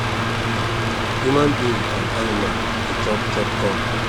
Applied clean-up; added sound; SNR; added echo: none; Mechanical fan; -4 dB; none.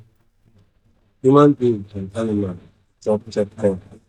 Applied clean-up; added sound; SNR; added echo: neural mask model DeepFilterNet 3.